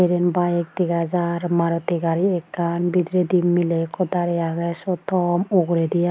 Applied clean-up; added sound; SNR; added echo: none; none; none; none.